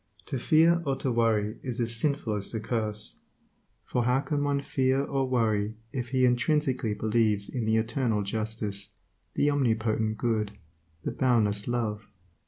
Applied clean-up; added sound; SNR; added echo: none; none; none; none.